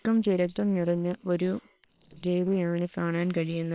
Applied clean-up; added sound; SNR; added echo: neural separator model SepFormer WHAM!.